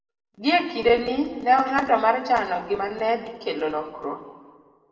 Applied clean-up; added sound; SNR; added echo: none; none; none; reverberation time 1.4 s.